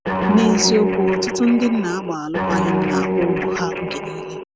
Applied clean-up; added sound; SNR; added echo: none; Guitar; 1 dB; none.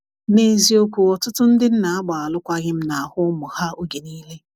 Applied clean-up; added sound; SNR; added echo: none; none; none; none.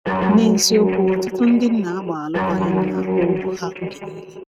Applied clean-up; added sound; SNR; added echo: neural mask model RNNoise.